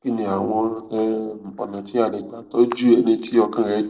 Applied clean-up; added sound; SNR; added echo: neural separator model SepFormer DNS4.